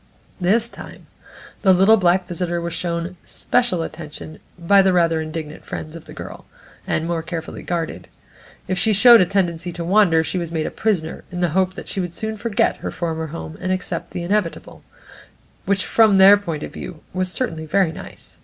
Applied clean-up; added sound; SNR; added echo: none; none; none; none.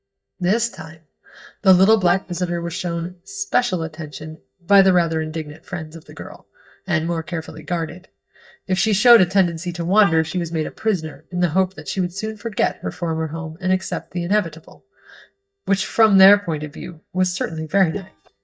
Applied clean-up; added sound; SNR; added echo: neural mask model DeepFilterNet 3.